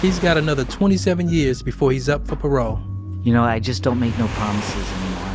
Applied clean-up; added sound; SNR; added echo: none; Waves, surf; 16 dB; none.